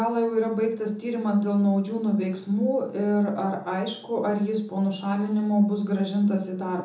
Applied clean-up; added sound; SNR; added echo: none; none; none; reverberation time 1.0 s.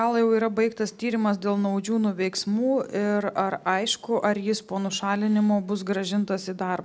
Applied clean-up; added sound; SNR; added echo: none; none; none; none.